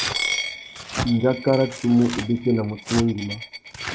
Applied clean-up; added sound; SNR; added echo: none; Coin (dropping) + Tearing; 7 dB; none.